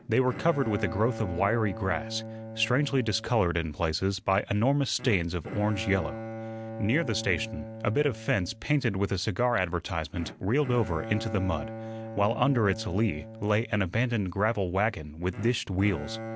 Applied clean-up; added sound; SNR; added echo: none; Bowed string instrument; 12 dB; none.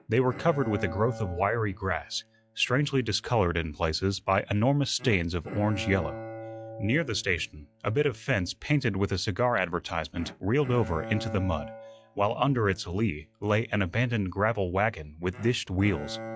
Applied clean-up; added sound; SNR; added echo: classical method log-MMSE.